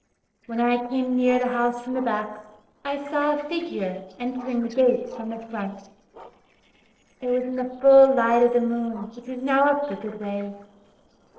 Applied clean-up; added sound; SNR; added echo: neural separator model SepFormer DNS4.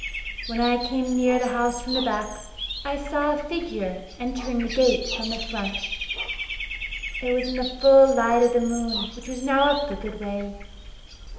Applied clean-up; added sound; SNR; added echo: none; Bird / Dog; 9 dB; reverberation time 0.8 s.